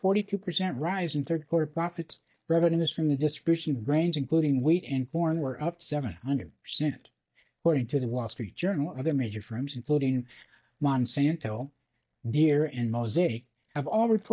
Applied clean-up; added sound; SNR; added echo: neural mask model DeepFilterNet 3.